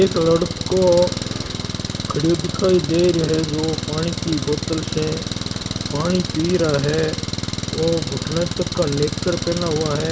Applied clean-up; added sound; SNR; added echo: none; Engine; 4 dB; reverberation time 1.1 s.